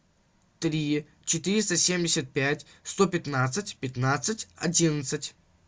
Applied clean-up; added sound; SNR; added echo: none; none; none; none.